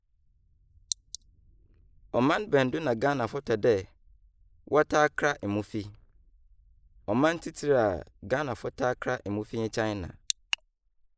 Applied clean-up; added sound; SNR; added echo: neural mask model Resemble Enhance denoiser.